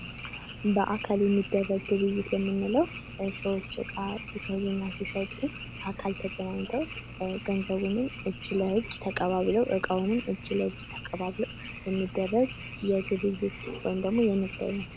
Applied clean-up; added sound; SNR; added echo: none; Frog; 12 dB; none.